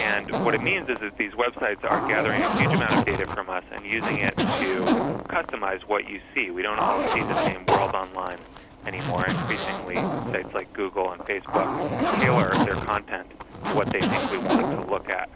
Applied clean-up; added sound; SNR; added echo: none; Zipper (clothing); -1 dB; none.